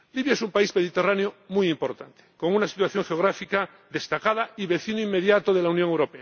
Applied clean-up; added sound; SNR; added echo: none; none; none; none.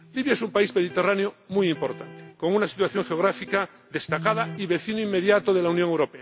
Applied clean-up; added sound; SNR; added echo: none; Electric guitar; 17 dB; none.